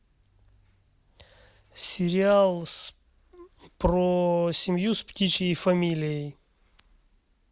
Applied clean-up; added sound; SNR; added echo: none; none; none; none.